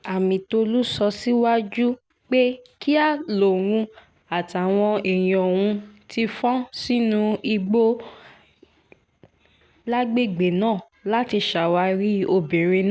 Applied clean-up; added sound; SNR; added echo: none; none; none; none.